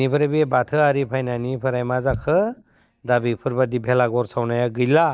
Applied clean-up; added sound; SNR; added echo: neural mask model DeepFilterNet 3.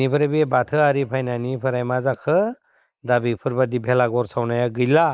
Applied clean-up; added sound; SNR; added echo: neural mask model Resemble Enhance denoiser.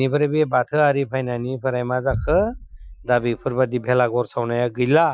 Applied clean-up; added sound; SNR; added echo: classical method Wiener filter.